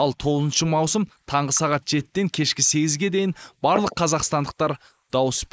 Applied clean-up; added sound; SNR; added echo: neural mask model Resemble Enhance denoiser.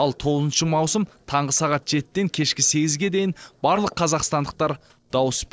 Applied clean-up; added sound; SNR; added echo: neural separator model SepFormer DNS4.